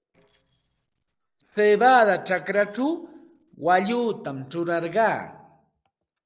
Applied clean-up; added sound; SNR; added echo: neural separator model SepFormer DNS4.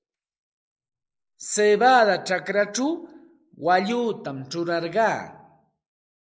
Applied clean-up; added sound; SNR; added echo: neural mask model Resemble Enhance denoiser.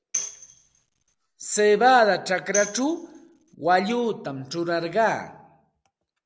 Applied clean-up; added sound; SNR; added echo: none; Tambourine; 11 dB; none.